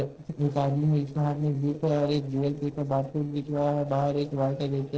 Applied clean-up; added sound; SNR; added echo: neural separator model SepFormer DNS4.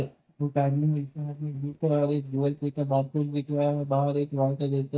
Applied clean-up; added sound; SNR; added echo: neural mask model DeepFilterNet 3.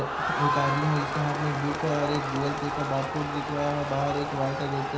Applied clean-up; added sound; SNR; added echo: none; Crowd; 1 dB; reverberation time 0.5 s.